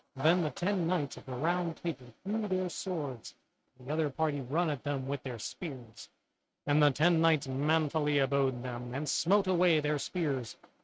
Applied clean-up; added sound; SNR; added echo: neural mask model RNNoise.